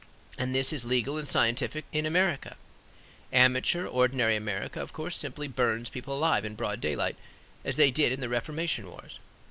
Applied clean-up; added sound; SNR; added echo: none; none; none; none.